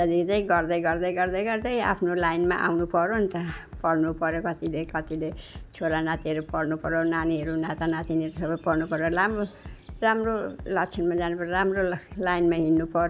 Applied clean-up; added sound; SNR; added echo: none; Bass drum; 17 dB; none.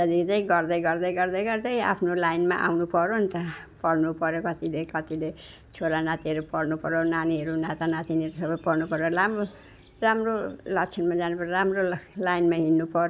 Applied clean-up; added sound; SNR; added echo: none; none; none; none.